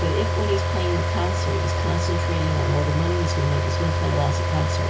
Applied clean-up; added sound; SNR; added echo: none; Car; -4 dB; reverberation time 0.1 s.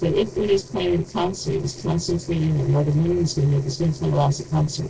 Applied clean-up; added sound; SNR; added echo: neural separator model SepFormer DNS4.